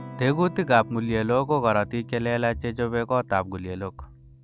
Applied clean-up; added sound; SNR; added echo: none; Electric guitar / Strum; 17 dB; none.